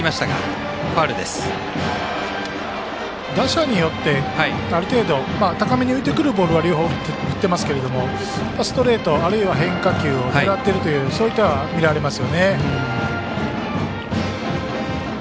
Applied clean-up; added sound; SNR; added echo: none; none; none; none.